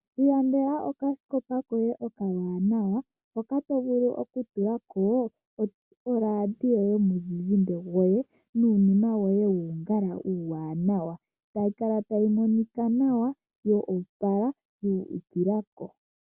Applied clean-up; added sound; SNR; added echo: none; none; none; none.